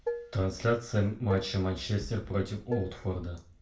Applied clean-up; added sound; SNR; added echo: none; Dishes, pots, and pans; 8 dB; reverberation time 0.3 s.